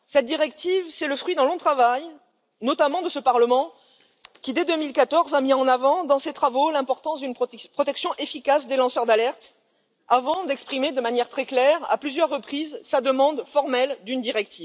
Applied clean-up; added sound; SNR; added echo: none; none; none; none.